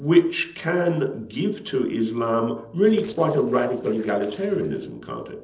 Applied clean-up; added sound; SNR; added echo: neural separator model SepFormer DNS4.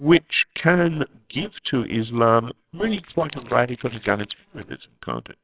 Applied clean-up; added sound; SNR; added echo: neural separator model SepFormer WHAMR!.